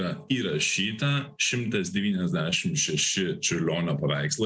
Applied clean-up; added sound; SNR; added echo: none; none; none; none.